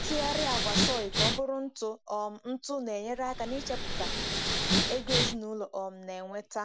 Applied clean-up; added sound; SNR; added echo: none; Respiratory sounds; -2 dB; none.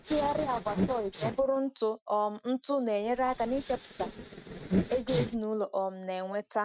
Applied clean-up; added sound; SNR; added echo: neural mask model RNNoise.